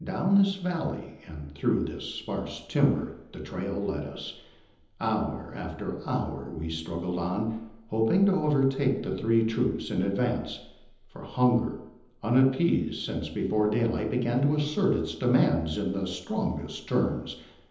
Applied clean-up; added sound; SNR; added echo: none; none; none; reverberation time 0.9 s.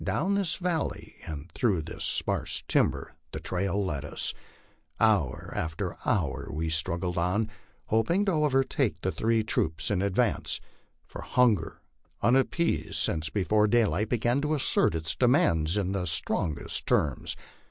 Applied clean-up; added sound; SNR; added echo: none; none; none; none.